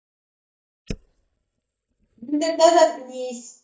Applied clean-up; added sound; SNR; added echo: neural mask model DeepFilterNet 3.